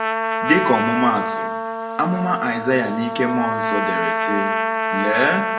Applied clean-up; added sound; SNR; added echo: none; Trumpet; 1 dB; reverberation time 0.7 s.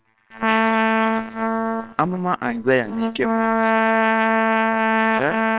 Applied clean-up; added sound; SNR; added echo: neural separator model SepFormer WHAMR!.